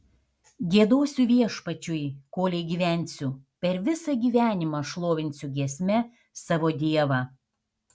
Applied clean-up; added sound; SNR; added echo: none; none; none; none.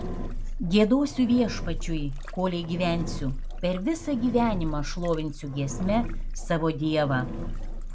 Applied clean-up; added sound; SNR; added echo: none; Engine; 5 dB; none.